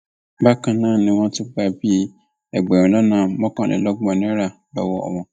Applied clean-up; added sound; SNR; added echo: neural mask model DeepFilterNet 3.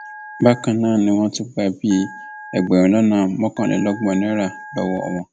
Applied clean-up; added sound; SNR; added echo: none; Telephone; 19 dB; none.